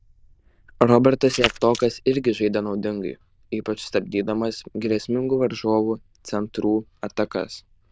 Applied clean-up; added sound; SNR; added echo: neural diffusion model UNIVERSE++.